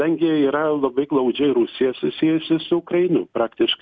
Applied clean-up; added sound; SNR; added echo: none; none; none; none.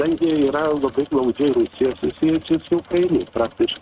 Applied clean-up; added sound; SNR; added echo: neural mask model RNNoise.